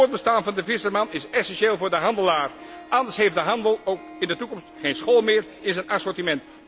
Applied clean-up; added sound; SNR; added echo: none; Harp; 19 dB; none.